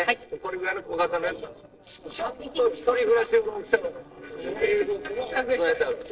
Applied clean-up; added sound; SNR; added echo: neural separator model SepFormer DNS4.